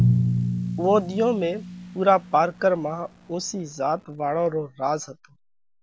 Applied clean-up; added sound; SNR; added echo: none; Drum; 4 dB; none.